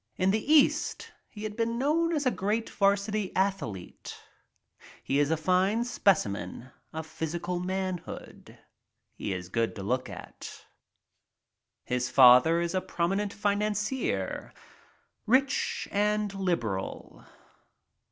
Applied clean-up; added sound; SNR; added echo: none; none; none; none.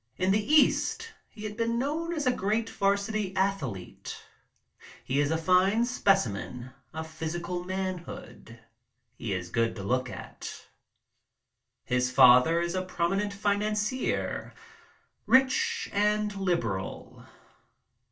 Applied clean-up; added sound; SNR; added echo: none; none; none; reverberation time 0.2 s.